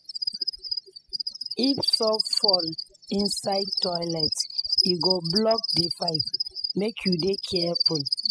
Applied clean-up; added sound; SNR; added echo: classical method spectral subtraction.